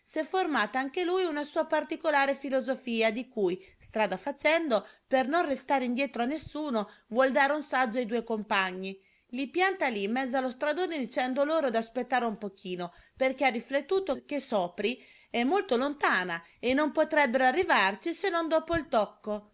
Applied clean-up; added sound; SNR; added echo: none; none; none; none.